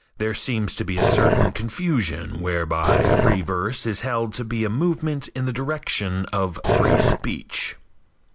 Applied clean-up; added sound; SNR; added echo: none; Growling; -4 dB; none.